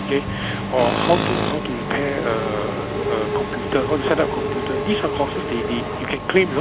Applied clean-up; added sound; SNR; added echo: none; Tools + Engine / Mechanisms; 1 dB; none.